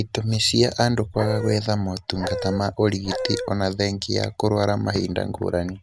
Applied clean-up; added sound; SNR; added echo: none; Dog; 6 dB; none.